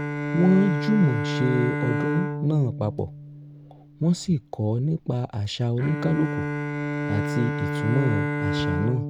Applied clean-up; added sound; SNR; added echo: none; Bowed string instrument; 4 dB; none.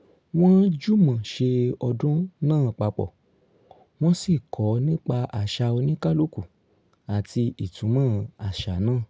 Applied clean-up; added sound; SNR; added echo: none; none; none; none.